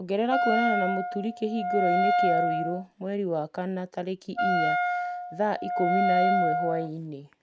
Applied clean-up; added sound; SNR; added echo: none; Wind instrument, woodwind instrument; -3 dB; none.